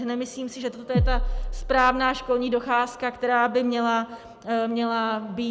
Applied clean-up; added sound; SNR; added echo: none; Bass drum; 3 dB; none.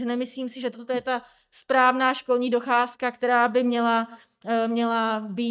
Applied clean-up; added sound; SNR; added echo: neural mask model DeepFilterNet 3.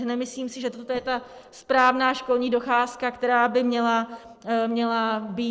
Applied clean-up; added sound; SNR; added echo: neural separator model SepFormer DNS4.